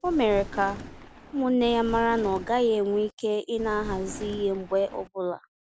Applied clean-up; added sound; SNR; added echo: none; Thunder; 14 dB; none.